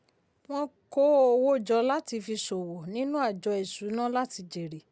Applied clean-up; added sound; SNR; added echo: none; none; none; none.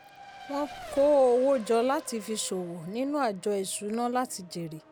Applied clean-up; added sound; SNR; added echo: none; Race car, auto racing; 18 dB; none.